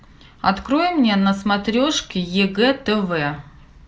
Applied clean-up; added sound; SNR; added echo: none; none; none; none.